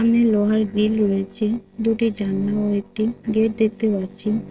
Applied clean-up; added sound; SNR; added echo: neural separator model SepFormer DNS4.